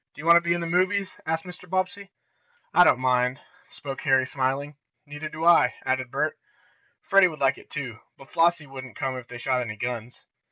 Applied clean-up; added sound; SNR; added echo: none; none; none; none.